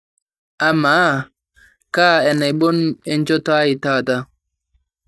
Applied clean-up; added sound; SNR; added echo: neural mask model DeepFilterNet 3.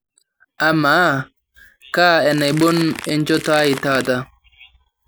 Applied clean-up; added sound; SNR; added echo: none; Crackle; 14 dB; none.